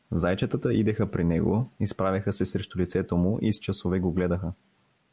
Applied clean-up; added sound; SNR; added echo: none; none; none; none.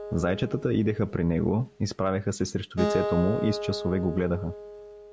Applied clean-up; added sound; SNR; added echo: none; Acoustic guitar; 7 dB; none.